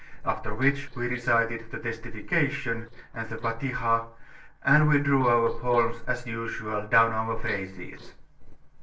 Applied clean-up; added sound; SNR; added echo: neural separator model SepFormer DNS4.